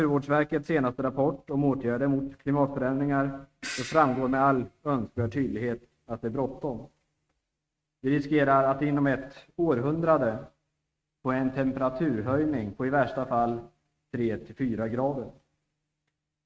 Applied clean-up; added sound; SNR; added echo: neural mask model RNNoise.